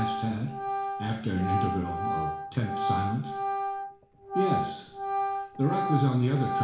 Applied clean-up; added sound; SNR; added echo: none; Organ; 1 dB; reverberation time 0.7 s.